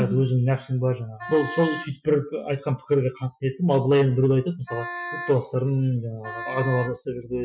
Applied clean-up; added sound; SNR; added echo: classical method Wiener filter.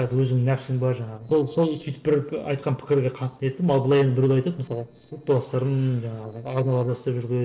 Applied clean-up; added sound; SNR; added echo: neural separator model SepFormer DNS4.